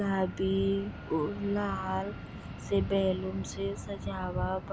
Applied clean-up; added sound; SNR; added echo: none; Fixed-wing aircraft, airplane; 10 dB; none.